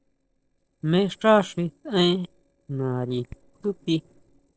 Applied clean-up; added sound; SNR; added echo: neural separator model SepFormer DNS4.